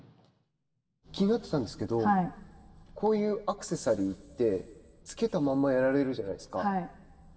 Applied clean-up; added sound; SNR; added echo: none; none; none; reverberation time 2.7 s.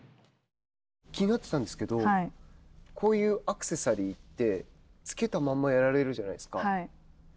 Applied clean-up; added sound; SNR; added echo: none; none; none; none.